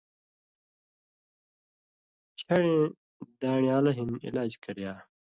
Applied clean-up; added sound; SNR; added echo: none; none; none; none.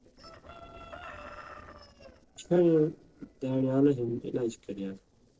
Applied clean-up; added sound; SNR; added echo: neural separator model SepFormer DNS4.